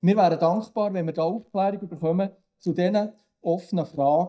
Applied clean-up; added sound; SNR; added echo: neural mask model DeepFilterNet 3.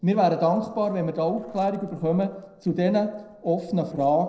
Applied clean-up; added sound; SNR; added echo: neural separator model SepFormer DNS4.